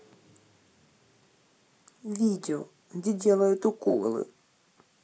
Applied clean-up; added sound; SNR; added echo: none; none; none; none.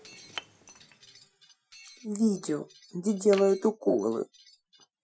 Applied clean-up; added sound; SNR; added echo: classical method Wiener filter.